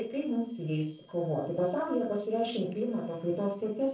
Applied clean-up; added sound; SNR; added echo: neural separator model SepFormer DNS4.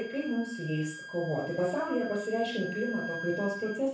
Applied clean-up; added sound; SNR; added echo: none; Wind instrument, woodwind instrument; 10 dB; reverberation time 0.4 s.